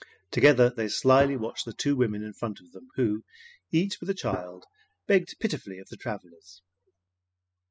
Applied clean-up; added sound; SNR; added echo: classical method spectral subtraction.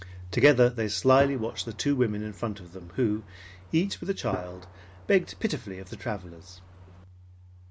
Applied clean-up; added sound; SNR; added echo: none; Gunshot, gunfire; 16 dB; none.